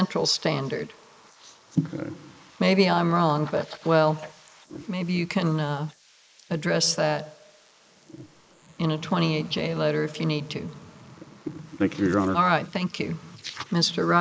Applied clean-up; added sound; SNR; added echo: neural mask model Resemble Enhance denoiser.